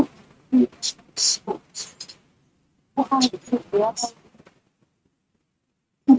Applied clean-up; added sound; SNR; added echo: neural mask model RNNoise.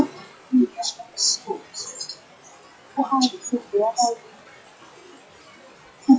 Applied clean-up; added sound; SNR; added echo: classical method log-MMSE.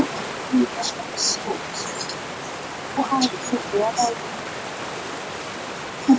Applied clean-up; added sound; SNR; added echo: none; Water; 6 dB; none.